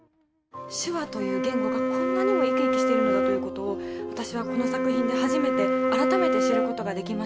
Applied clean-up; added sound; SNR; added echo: none; Wind instrument, woodwind instrument; -5 dB; none.